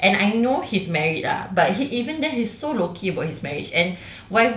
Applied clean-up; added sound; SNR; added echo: none; none; none; none.